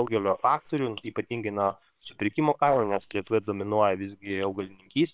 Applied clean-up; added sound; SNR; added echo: neural separator model SepFormer WHAM!.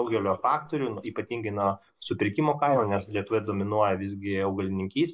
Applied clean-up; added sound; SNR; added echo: neural mask model Resemble Enhance denoiser.